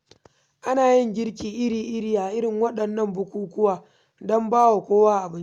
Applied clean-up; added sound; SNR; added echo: none; none; none; none.